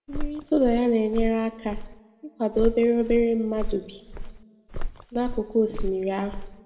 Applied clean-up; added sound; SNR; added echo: none; Walk, footsteps; 6 dB; reverberation time 1.1 s.